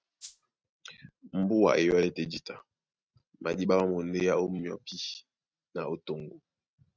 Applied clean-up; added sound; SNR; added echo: neural mask model RNNoise.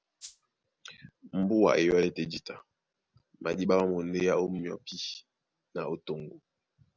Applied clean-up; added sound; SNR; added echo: none; Rattle (instrument); 19 dB; none.